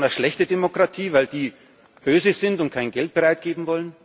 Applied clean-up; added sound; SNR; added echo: none; none; none; none.